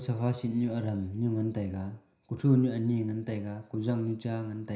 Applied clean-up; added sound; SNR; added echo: none; none; none; reverberation time 0.5 s.